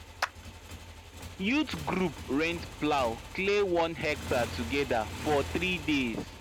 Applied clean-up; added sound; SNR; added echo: none; Clapping + Motorcycle; 9 dB; none.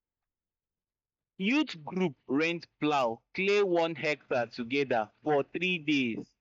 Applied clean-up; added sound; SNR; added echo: neural mask model DeepFilterNet 3.